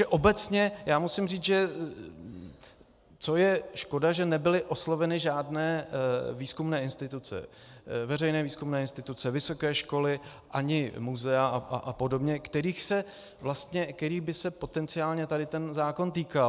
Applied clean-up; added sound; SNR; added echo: none; none; none; none.